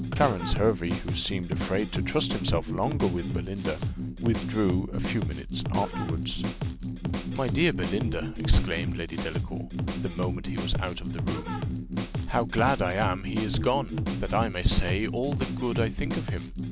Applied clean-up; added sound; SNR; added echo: none; Drum kit; 2 dB; none.